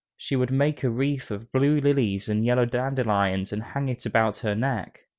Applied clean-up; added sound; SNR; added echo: none; none; none; none.